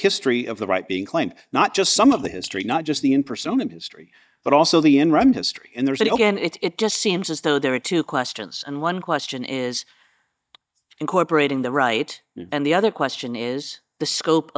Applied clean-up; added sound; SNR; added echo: neural mask model DeepFilterNet 3.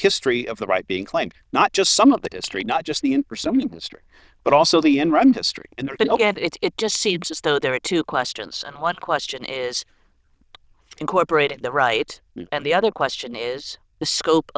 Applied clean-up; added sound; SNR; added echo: neural diffusion model UNIVERSE++.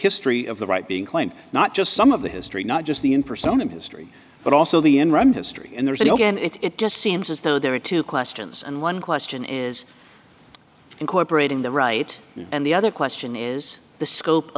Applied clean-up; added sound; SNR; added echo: none; none; none; none.